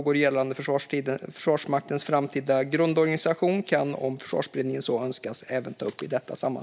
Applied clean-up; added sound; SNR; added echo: none; none; none; none.